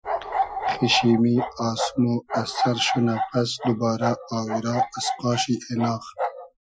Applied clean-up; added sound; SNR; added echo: classical method Wiener filter.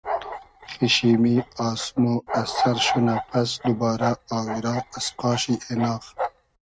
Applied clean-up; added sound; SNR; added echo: neural mask model RNNoise.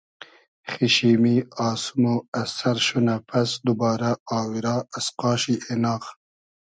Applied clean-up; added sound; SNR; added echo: none; none; none; none.